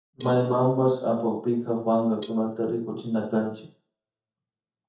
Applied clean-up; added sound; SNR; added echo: neural mask model DeepFilterNet 3.